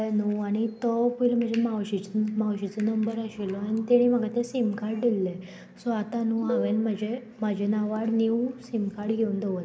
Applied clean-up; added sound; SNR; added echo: none; none; none; none.